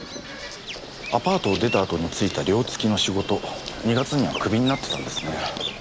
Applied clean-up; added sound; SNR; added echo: none; Bird vocalization, bird call, bird song; 11 dB; none.